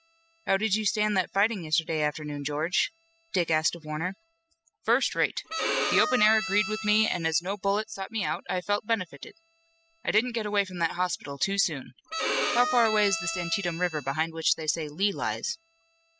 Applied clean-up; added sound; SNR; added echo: classical method spectral subtraction.